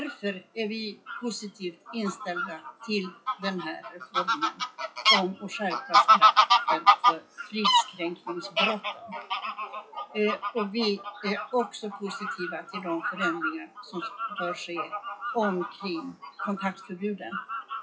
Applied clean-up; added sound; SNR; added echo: classical method WPE with log-MMSE.